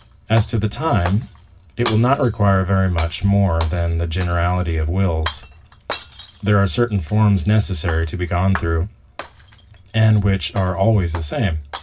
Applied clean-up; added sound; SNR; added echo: none; Shatter; 15 dB; reverberation time 0.4 s.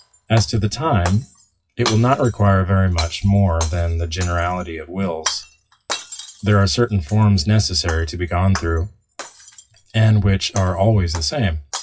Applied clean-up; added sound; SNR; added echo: classical method WPE with log-MMSE.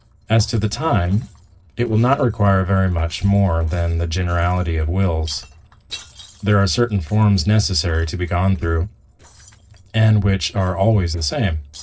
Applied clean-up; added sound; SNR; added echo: neural separator model SepFormer DNS4.